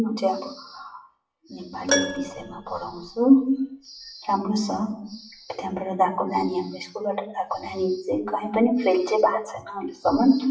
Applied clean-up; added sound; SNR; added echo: classical method WPE with log-MMSE.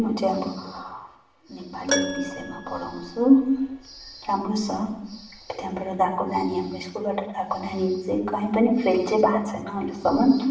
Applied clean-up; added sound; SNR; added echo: none; Keyboard (musical); 10 dB; reverberation time 0.8 s.